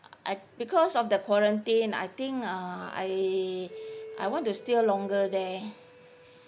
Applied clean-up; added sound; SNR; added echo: none; none; none; none.